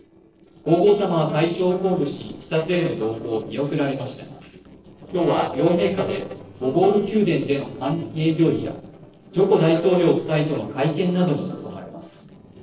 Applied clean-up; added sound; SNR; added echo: neural separator model SepFormer DNS4.